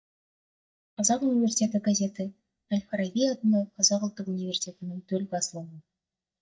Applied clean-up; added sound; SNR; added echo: neural mask model DeepFilterNet 3.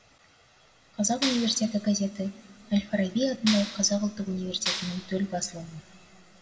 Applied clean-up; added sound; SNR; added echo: none; Clapping; 7 dB; reverberation time 2.7 s.